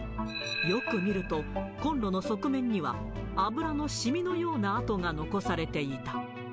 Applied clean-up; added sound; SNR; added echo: none; none; none; none.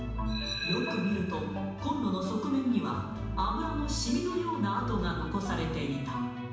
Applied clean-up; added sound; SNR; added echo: none; none; none; reverberation time 1.1 s.